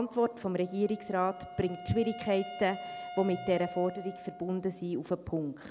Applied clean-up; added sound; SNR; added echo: none; Wind instrument, woodwind instrument; 13 dB; none.